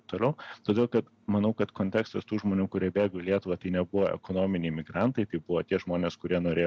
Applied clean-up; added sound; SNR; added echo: none; none; none; none.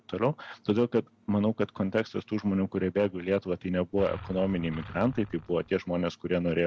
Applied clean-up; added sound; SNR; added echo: none; Engine; 15 dB; none.